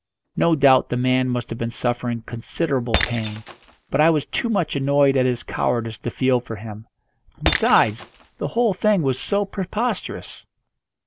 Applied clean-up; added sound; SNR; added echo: none; Shatter; 12 dB; none.